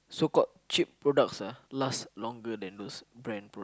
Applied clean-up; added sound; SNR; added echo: none; none; none; none.